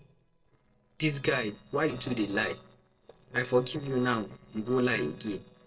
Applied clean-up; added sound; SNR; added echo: neural separator model SepFormer DNS4.